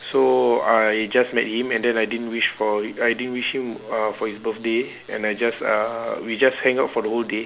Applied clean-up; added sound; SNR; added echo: none; none; none; none.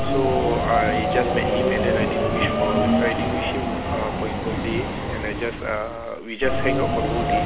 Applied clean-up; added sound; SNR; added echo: none; Subway, metro, underground; -4 dB; none.